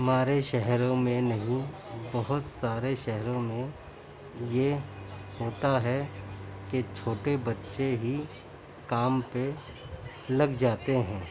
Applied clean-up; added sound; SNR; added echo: none; Bowed string instrument; 19 dB; none.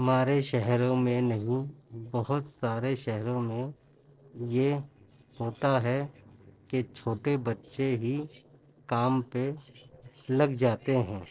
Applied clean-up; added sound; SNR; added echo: neural separator model SepFormer DNS4.